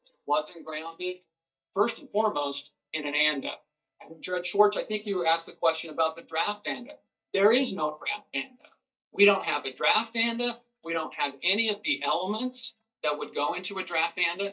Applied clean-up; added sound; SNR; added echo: neural mask model DeepFilterNet 3.